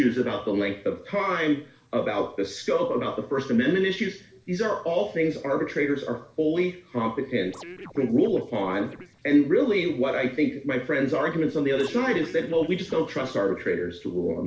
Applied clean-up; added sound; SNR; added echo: neural separator model SepFormer DNS4.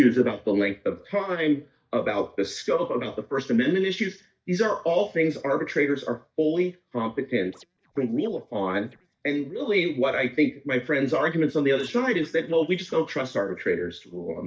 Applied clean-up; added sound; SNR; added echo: neural mask model DeepFilterNet 3.